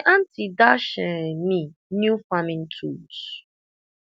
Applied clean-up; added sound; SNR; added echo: none; none; none; none.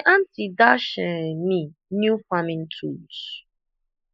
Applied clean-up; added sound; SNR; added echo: neural mask model Resemble Enhance denoiser.